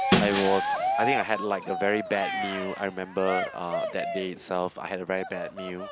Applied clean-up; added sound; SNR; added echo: none; Shatter + Cheering; 1 dB; none.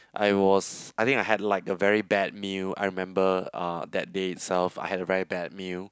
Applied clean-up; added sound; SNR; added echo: none; none; none; none.